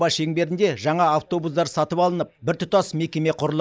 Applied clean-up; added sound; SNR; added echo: neural mask model Resemble Enhance denoiser.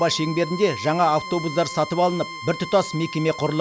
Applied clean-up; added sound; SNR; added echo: none; Bowed string instrument; 12 dB; none.